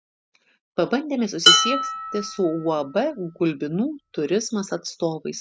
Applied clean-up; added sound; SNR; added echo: none; Dishes, pots, and pans; -1 dB; none.